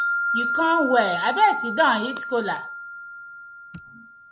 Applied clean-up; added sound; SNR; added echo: none; Wind chime; 4 dB; none.